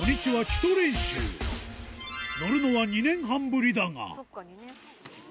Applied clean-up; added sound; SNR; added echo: none; none; none; none.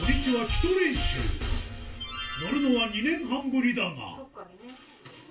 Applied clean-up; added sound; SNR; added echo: none; none; none; reverberation time 0.3 s.